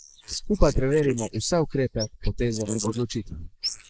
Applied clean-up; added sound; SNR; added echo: neural mask model Resemble Enhance denoiser.